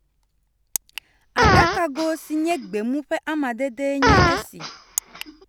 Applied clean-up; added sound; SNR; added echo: none; Fart; -3 dB; none.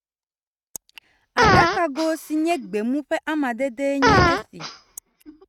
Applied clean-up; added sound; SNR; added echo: neural mask model RNNoise.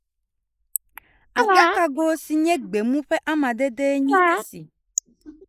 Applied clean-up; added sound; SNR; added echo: neural mask model Resemble Enhance denoiser.